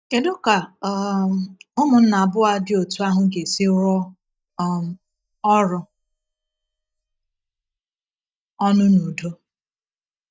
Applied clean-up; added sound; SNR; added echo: neural mask model DeepFilterNet 3.